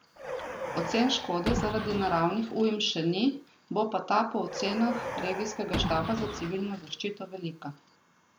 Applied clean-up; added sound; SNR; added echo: none; Car; 6 dB; none.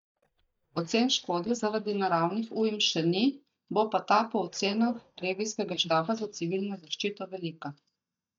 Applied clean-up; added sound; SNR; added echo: neural mask model DeepFilterNet 3.